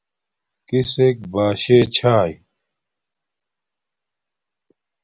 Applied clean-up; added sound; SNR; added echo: none; none; none; none.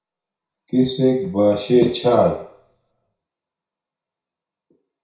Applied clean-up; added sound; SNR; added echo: none; none; none; reverberation time 0.6 s.